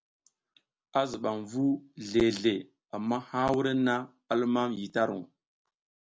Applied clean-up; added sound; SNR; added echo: none; none; none; none.